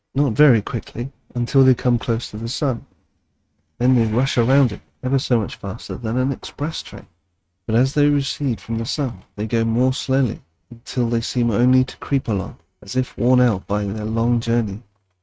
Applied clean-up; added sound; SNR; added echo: neural mask model RNNoise.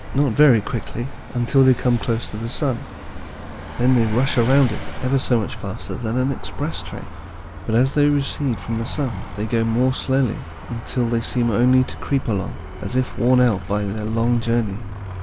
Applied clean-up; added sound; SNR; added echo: none; Vehicle; 11 dB; none.